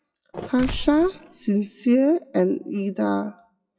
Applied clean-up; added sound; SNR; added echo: classical method WPE with log-MMSE.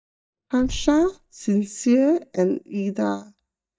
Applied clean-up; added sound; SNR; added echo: neural mask model DeepFilterNet 3.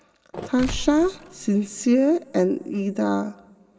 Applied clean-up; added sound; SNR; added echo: none; Mechanisms; 14 dB; reverberation time 2.0 s.